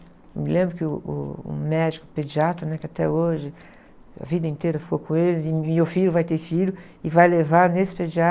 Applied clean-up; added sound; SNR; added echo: none; none; none; none.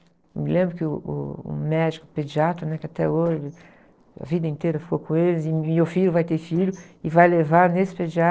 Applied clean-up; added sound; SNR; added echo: neural separator model SepFormer DNS4.